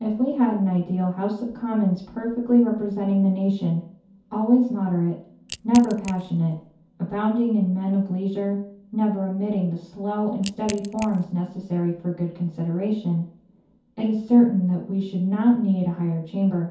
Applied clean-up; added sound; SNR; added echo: none; Crack / Crushing; 17 dB; reverberation time 0.6 s.